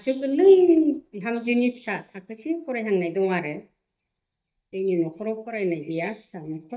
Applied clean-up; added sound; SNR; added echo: neural mask model DeepFilterNet 3.